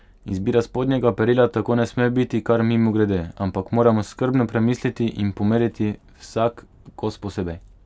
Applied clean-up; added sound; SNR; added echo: none; none; none; none.